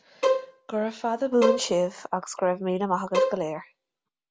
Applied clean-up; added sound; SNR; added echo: none; Bowed string instrument; 1 dB; none.